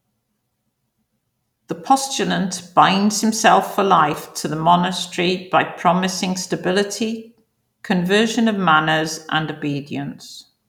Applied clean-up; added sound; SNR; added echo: none; none; none; none.